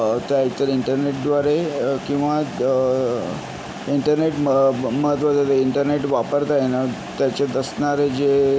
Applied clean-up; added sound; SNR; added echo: none; none; none; none.